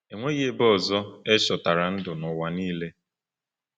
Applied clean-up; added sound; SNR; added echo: none; none; none; none.